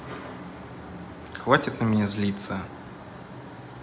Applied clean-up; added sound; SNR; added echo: none; none; none; none.